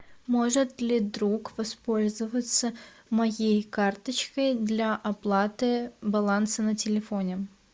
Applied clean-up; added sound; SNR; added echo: neural mask model Resemble Enhance denoiser.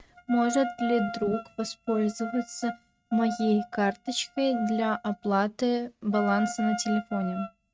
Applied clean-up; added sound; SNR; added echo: neural mask model RNNoise.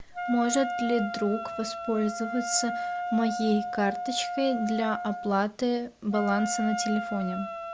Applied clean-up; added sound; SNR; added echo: none; Wind instrument, woodwind instrument; 5 dB; none.